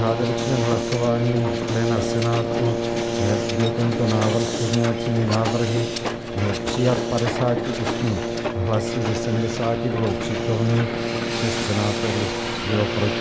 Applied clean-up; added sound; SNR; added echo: none; Hiss + Brass instrument; 1 dB; none.